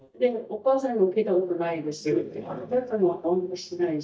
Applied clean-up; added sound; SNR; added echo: neural mask model DeepFilterNet 3.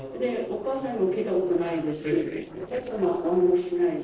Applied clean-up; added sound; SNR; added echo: neural separator model SepFormer DNS4.